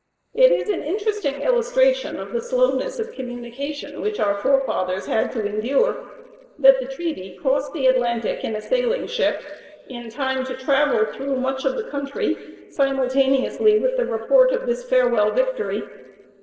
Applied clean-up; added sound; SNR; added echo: neural separator model SepFormer DNS4.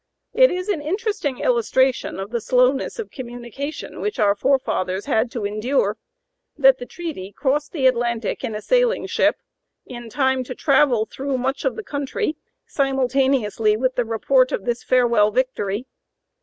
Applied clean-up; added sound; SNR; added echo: none; none; none; none.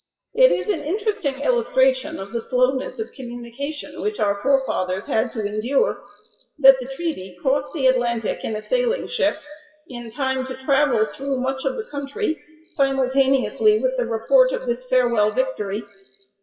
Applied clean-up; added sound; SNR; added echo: classical method WPE with log-MMSE.